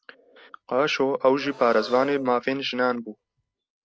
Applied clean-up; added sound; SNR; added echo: none; Breathing; 18 dB; none.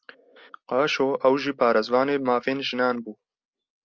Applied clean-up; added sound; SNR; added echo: none; none; none; none.